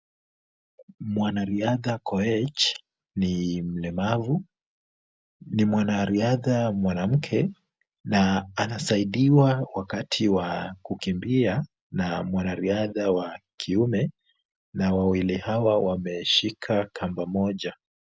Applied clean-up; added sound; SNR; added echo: none; none; none; none.